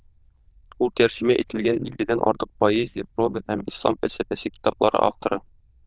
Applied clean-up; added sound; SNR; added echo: neural diffusion model UNIVERSE++.